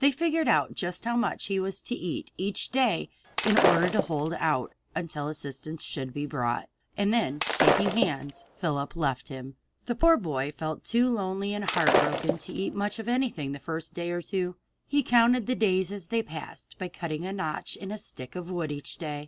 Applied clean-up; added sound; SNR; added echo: none; Shatter; -1 dB; none.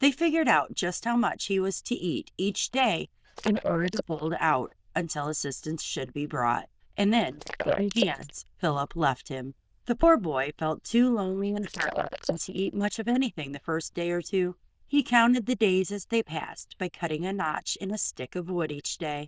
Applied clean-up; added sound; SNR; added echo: neural diffusion model UNIVERSE++.